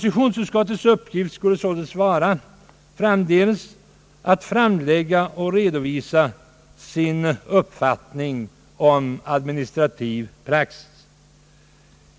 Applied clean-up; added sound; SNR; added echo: none; none; none; none.